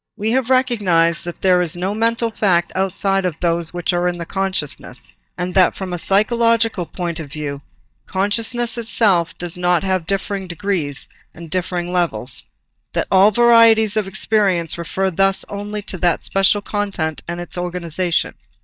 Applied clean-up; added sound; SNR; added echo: neural mask model DeepFilterNet 3.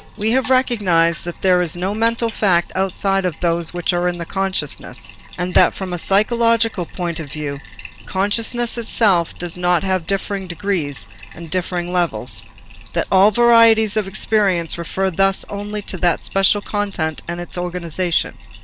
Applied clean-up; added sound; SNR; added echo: none; Bicycle bell + Bathtub (filling or washing); 18 dB; none.